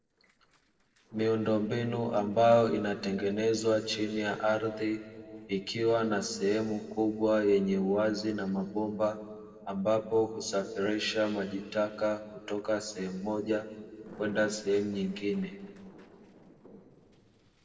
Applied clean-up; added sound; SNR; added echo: neural separator model SepFormer DNS4.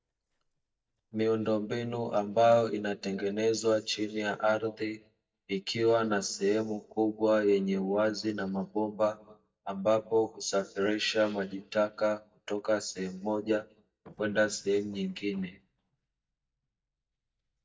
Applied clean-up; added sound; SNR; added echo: neural mask model DeepFilterNet 3.